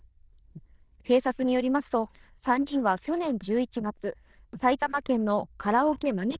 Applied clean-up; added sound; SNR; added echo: neural diffusion model UNIVERSE++.